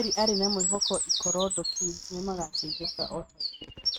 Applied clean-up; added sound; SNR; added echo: neural mask model RNNoise.